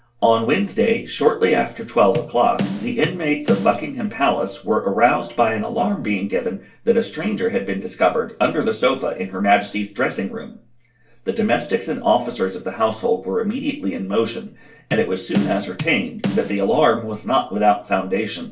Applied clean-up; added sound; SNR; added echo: none; Bass drum / Snare drum; 7 dB; reverberation time 0.3 s.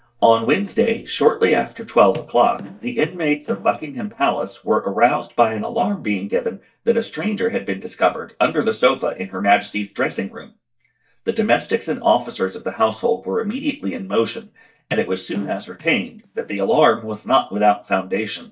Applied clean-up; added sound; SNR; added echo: neural mask model DeepFilterNet 3.